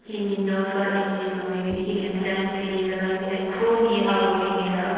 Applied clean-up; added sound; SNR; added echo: neural separator model SepFormer DNS4.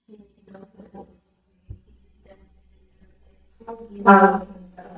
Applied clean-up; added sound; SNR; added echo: neural mask model DeepFilterNet 3.